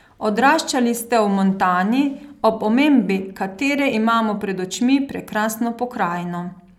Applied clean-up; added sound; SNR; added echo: none; none; none; none.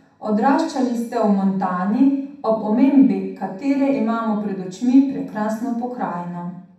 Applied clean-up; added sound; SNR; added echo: none; none; none; reverberation time 0.7 s.